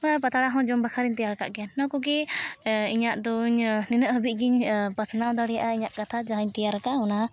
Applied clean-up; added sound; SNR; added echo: none; none; none; none.